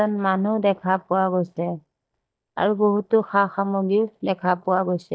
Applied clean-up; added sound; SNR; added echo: neural mask model DeepFilterNet 3.